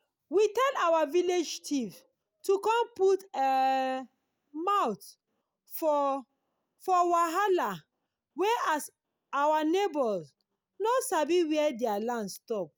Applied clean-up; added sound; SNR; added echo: none; none; none; none.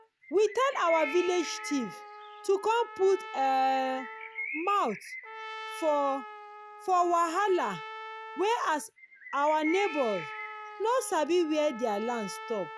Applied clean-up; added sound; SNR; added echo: none; Trumpet + Bird; 12 dB; none.